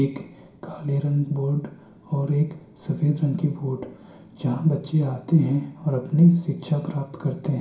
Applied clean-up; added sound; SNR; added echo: none; none; none; reverberation time 0.5 s.